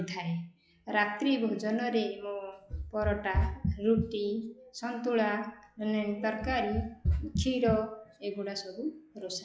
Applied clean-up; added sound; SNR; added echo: classical method log-MMSE.